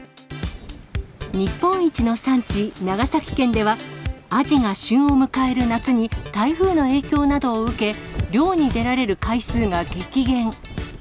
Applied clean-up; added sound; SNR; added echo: none; none; none; none.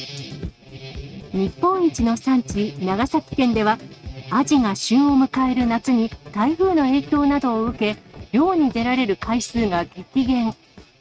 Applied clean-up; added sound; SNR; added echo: neural mask model RNNoise.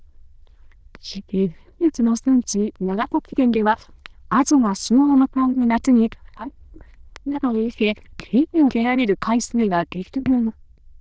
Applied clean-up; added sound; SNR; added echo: neural diffusion model UNIVERSE++.